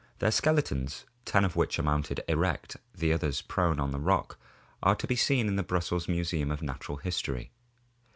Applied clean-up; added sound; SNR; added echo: none; none; none; none.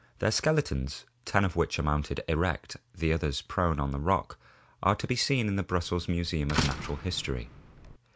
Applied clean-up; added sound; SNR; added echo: none; Slam; 7 dB; none.